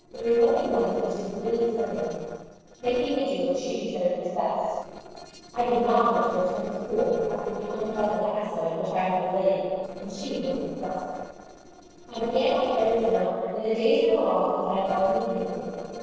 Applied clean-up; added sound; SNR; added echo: neural separator model SepFormer DNS4.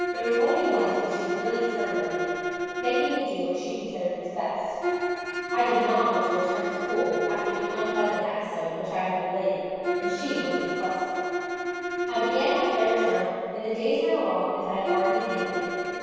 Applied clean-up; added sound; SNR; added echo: none; Bowed string instrument; 4 dB; reverberation time 2.2 s.